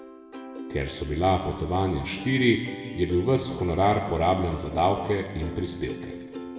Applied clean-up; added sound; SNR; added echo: none; Plucked string instrument; 13 dB; reverberation time 1.5 s.